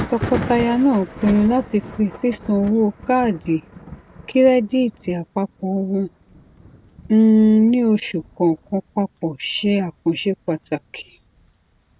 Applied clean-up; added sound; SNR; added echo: none; Thunder; 15 dB; none.